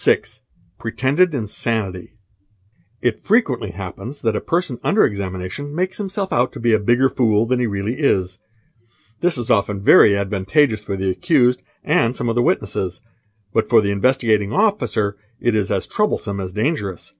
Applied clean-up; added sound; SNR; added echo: none; none; none; none.